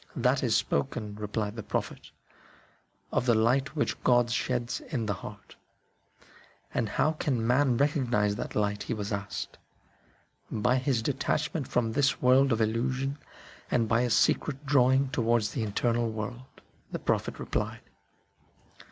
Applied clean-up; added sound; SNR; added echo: none; none; none; none.